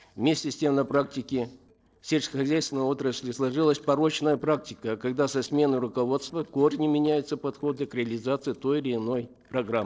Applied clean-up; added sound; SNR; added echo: neural separator model SepFormer DNS4.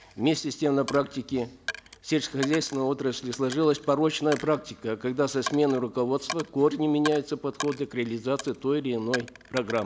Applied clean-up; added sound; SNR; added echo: none; Coin (dropping); 14 dB; none.